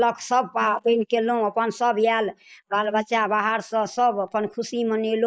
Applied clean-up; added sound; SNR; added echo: neural mask model Resemble Enhance denoiser.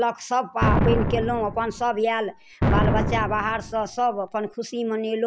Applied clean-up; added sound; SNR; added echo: none; Explosion; 0 dB; none.